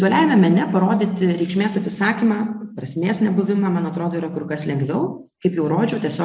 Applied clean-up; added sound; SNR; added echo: none; none; none; none.